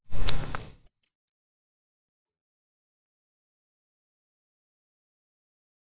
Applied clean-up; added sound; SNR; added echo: neural mask model DeepFilterNet 3.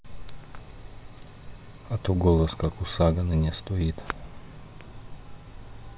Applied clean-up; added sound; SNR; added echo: none; none; none; none.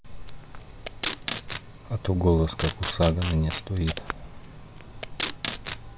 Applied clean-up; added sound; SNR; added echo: none; Packing tape, duct tape; 9 dB; none.